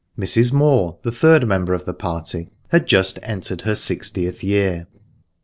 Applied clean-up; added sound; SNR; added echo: neural separator model SepFormer DNS4.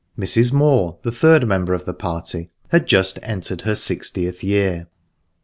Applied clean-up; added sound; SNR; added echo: none; none; none; none.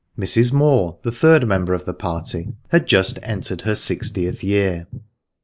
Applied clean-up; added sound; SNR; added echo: neural mask model Resemble Enhance denoiser.